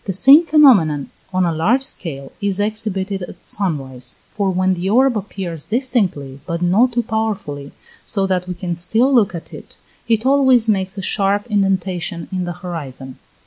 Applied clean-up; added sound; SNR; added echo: none; none; none; none.